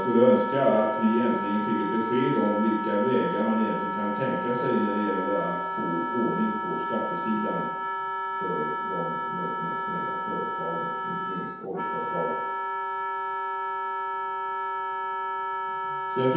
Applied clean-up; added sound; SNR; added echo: none; Wind instrument, woodwind instrument; 2 dB; reverberation time 0.9 s.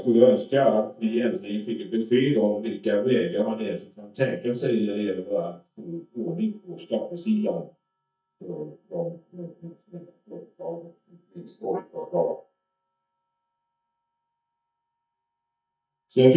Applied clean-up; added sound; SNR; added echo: neural mask model DeepFilterNet 3.